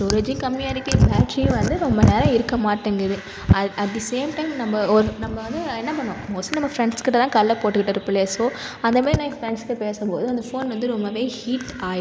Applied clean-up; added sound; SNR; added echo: none; none; none; none.